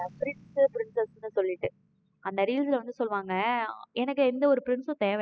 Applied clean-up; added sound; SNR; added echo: classical method spectral subtraction.